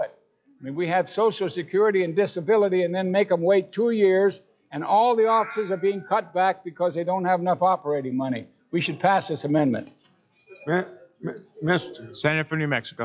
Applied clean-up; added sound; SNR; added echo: classical method log-MMSE.